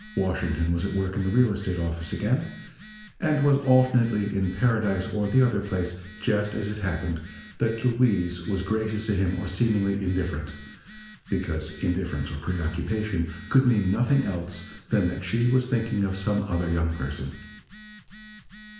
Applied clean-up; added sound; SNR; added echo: none; Telephone; 20 dB; reverberation time 0.7 s.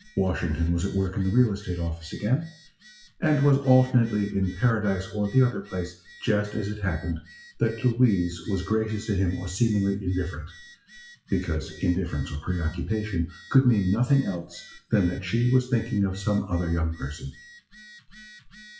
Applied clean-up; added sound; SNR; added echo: classical method WPE with log-MMSE.